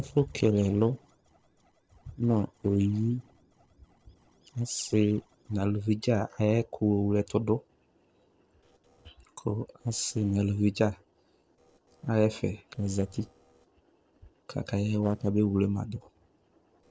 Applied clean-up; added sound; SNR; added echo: neural separator model SepFormer DNS4.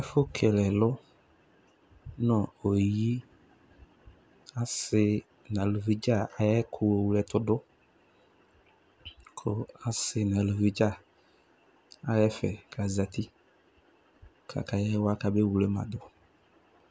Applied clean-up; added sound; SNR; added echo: none; none; none; none.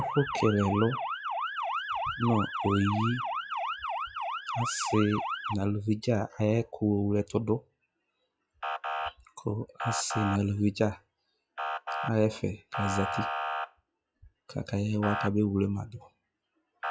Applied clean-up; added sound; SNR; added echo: classical method log-MMSE.